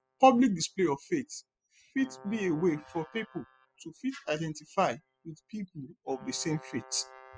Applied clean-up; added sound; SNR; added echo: classical method spectral subtraction.